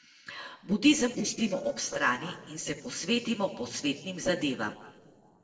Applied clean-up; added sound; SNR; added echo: neural separator model SepFormer DNS4.